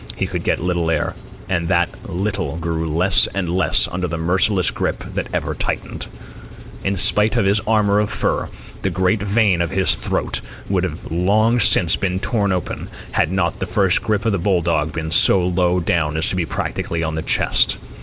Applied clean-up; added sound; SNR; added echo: none; Engine; 16 dB; none.